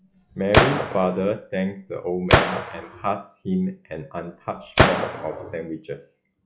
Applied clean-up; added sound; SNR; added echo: classical method log-MMSE.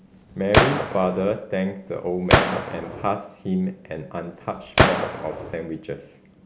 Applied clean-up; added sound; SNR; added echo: none; Gunshot, gunfire; -4 dB; none.